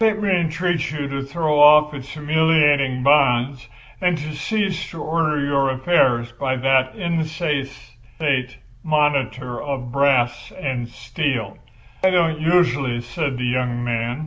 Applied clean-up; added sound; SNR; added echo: none; none; none; none.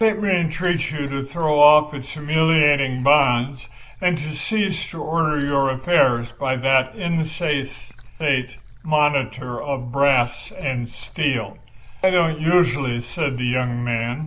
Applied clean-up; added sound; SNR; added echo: none; Liquid; 18 dB; none.